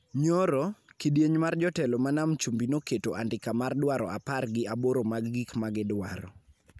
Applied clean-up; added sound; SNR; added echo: none; none; none; none.